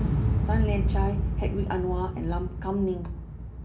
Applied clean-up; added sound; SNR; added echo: none; Explosion; -4 dB; reverberation time 0.3 s.